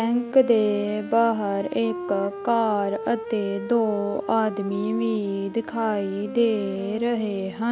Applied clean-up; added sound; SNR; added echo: none; Wind instrument, woodwind instrument; 11 dB; none.